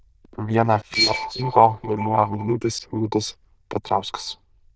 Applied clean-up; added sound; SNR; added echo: neural diffusion model UNIVERSE++.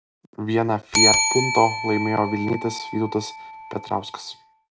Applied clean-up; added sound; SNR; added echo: none; Bell; 1 dB; none.